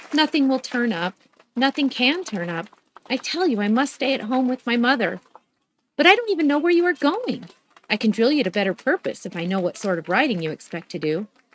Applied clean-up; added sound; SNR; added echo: neural mask model RNNoise.